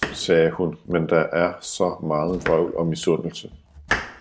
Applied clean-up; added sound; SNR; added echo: none; Domestic sounds, home sounds; 11 dB; none.